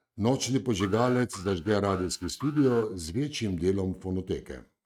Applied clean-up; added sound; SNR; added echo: neural mask model RNNoise.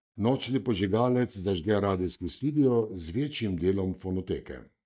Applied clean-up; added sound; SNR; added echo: neural mask model DeepFilterNet 3.